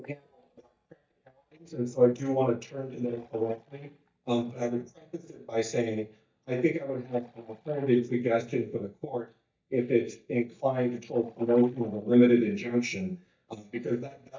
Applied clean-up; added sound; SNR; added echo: neural mask model DeepFilterNet 3.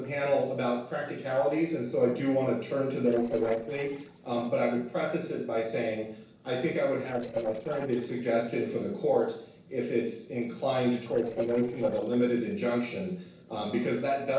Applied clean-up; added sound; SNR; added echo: neural separator model SepFormer DNS4.